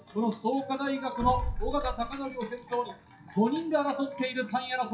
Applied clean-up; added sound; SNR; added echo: classical method WPE with log-MMSE.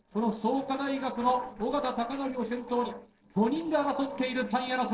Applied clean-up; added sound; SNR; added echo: neural separator model SepFormer DNS4.